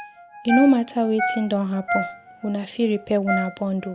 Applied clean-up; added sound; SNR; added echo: none; Ringtone; 7 dB; none.